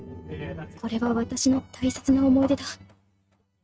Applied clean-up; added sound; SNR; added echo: neural mask model RNNoise.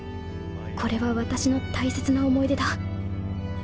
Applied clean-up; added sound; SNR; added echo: none; none; none; none.